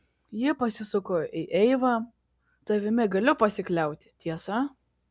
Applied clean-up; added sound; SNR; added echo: none; none; none; none.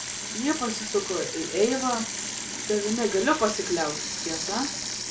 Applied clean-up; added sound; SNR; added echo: none; Sink (filling or washing) / Water tap, faucet; 4 dB; reverberation time 0.3 s.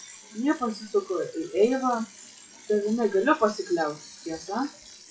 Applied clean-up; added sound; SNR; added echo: classical method WPE with log-MMSE.